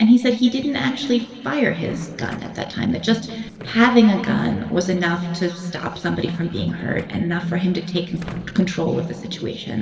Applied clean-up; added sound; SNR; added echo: neural separator model SepFormer DNS4.